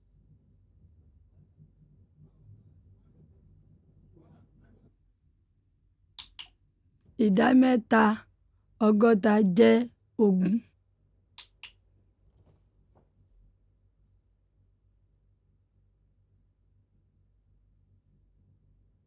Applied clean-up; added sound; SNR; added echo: none; none; none; none.